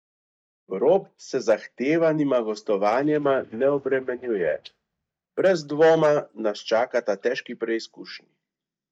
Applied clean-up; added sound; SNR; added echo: neural mask model DeepFilterNet 3.